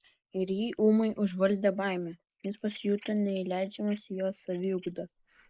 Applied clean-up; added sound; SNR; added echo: neural mask model Resemble Enhance denoiser.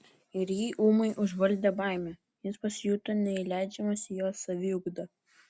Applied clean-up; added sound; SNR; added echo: none; none; none; none.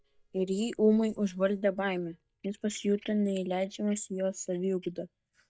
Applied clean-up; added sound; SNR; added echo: neural mask model DeepFilterNet 3.